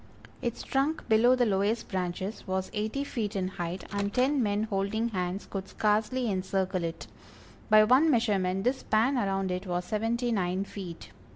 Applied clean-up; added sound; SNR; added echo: none; Microwave oven; 18 dB; none.